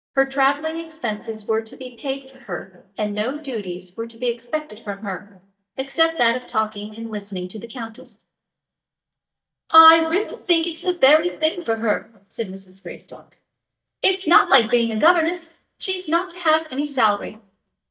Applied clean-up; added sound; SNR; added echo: neural mask model DeepFilterNet 3.